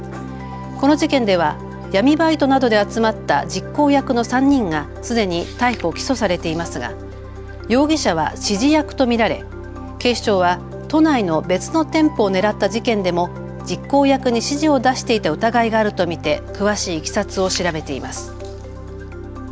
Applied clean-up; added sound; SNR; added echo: none; none; none; none.